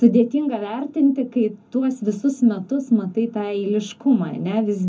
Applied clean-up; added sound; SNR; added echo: none; none; none; reverberation time 0.3 s.